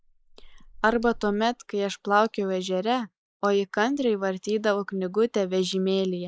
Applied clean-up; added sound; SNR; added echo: neural mask model Resemble Enhance denoiser.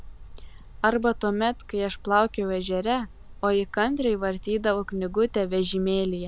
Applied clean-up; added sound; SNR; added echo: none; Tick; 15 dB; none.